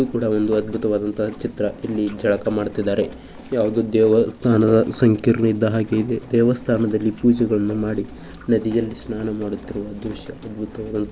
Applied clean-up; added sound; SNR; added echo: none; Rain; 19 dB; none.